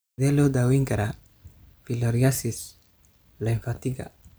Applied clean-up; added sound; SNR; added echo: none; none; none; none.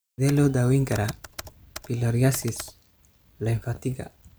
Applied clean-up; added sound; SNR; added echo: none; Computer keyboard; 18 dB; none.